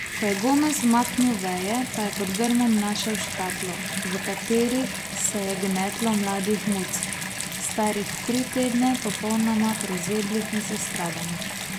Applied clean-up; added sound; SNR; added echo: none; Bathtub (filling or washing) / Water tap, faucet; 5 dB; none.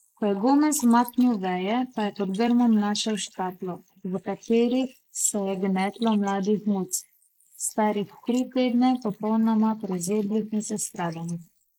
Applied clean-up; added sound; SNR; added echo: neural mask model Resemble Enhance denoiser.